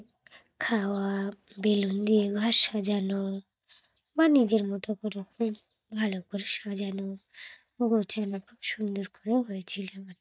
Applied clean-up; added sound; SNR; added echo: neural mask model DeepFilterNet 3.